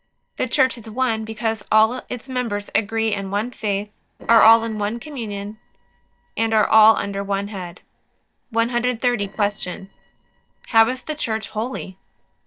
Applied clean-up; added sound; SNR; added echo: neural separator model SepFormer DNS4.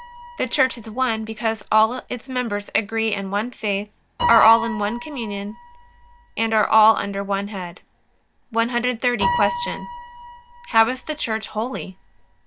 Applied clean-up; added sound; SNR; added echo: none; Piano; 10 dB; none.